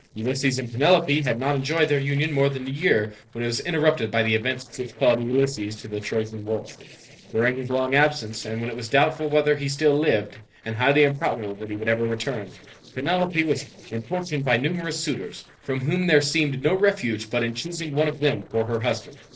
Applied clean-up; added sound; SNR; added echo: neural separator model SepFormer DNS4.